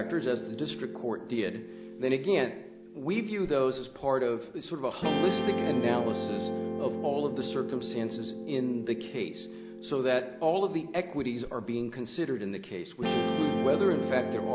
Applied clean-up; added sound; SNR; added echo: none; Guitar; 4 dB; none.